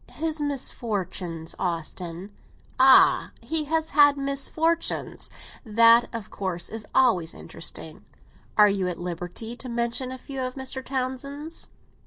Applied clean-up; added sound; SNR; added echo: none; none; none; none.